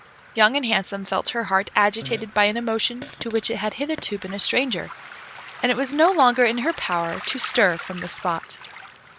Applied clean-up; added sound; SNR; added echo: none; Fart + Waves, surf; 16 dB; none.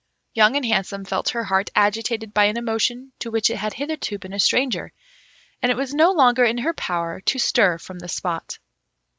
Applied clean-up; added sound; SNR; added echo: none; none; none; none.